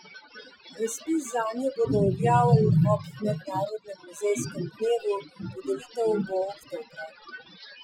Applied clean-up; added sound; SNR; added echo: classical method Wiener filter.